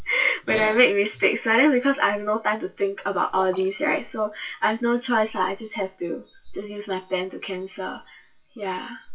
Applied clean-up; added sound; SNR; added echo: classical method WPE with log-MMSE.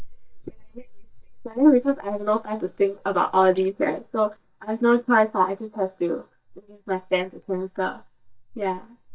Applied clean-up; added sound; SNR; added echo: neural mask model DeepFilterNet 3.